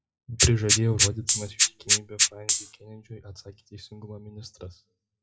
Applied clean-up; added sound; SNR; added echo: classical method WPE with log-MMSE.